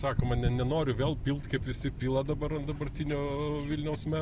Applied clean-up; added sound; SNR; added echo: none; none; none; none.